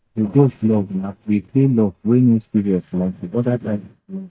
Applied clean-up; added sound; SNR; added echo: neural mask model DeepFilterNet 3.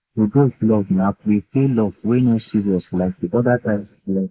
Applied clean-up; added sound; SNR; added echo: neural mask model Resemble Enhance denoiser.